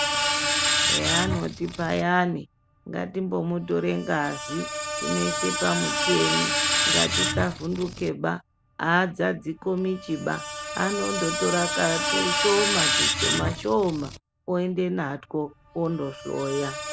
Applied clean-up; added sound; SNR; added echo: none; Screech; 1 dB; none.